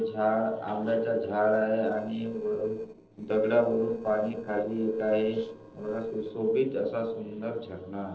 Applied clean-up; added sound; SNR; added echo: neural separator model SepFormer DNS4.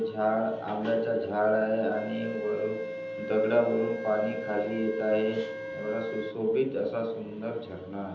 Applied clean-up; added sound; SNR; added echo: none; Wind instrument, woodwind instrument; 11 dB; reverberation time 1.2 s.